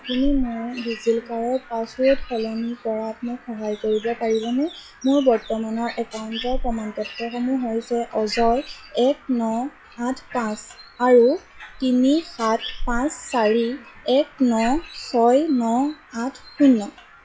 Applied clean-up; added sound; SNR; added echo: classical method log-MMSE.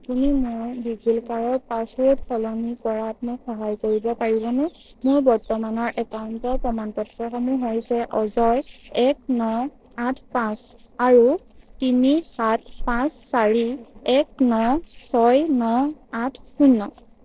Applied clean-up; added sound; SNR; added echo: neural separator model SepFormer DNS4.